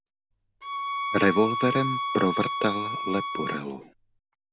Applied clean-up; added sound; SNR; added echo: none; Bowed string instrument; 3 dB; none.